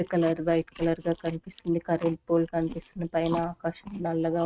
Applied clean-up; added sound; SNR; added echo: neural mask model RNNoise.